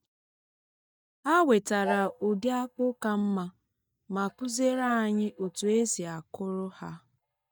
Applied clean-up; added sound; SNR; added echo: neural mask model DeepFilterNet 3.